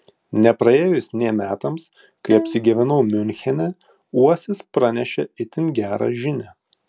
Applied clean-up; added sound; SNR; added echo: none; Bowed string instrument; 11 dB; none.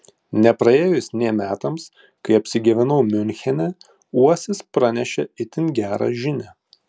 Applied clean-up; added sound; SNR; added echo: none; none; none; none.